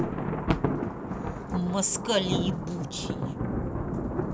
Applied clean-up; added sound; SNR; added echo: none; Thunder; -3 dB; none.